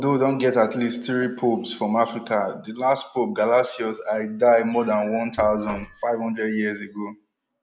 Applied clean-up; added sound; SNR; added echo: none; Knock; 17 dB; none.